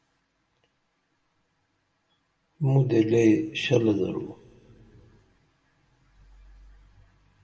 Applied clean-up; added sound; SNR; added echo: none; none; none; reverberation time 1.9 s.